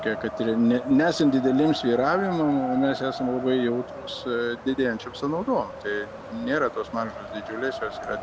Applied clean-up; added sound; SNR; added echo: none; Wind; 10 dB; none.